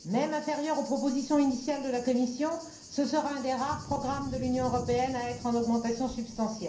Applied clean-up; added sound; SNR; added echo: none; Thunder / Cricket; 14 dB; reverberation time 0.6 s.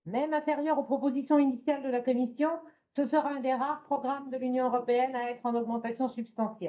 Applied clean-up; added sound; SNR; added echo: neural mask model DeepFilterNet 3.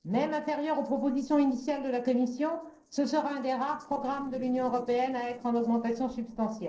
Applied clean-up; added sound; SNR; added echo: neural separator model SepFormer DNS4.